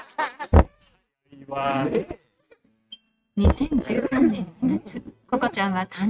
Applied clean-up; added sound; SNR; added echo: neural mask model RNNoise.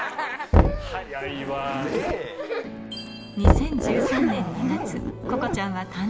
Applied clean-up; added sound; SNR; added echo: none; Zipper (clothing) + Knock; -4 dB; none.